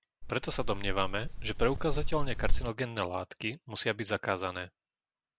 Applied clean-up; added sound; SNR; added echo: none; Wind; -4 dB; none.